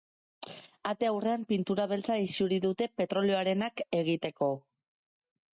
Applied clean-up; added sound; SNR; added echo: none; none; none; none.